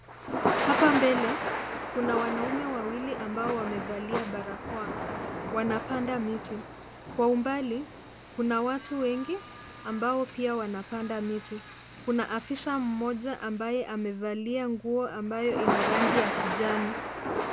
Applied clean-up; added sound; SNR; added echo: none; Thunder / Rain; 3 dB; none.